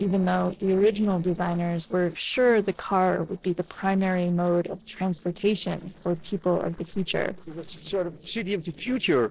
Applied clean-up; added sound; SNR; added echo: neural separator model SepFormer DNS4.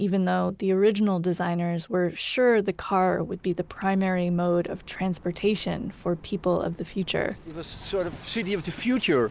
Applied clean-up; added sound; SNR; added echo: none; none; none; none.